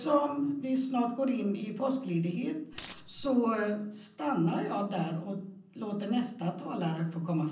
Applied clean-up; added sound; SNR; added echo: none; Coin (dropping); 14 dB; reverberation time 0.6 s.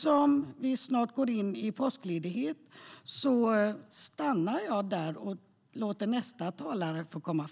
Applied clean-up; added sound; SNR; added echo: none; none; none; none.